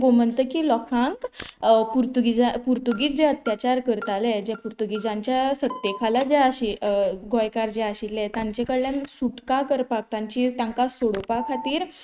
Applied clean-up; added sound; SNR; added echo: neural mask model RNNoise.